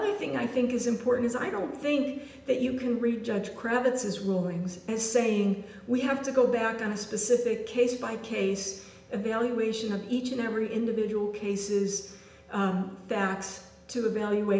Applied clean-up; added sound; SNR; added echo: none; none; none; reverberation time 0.8 s.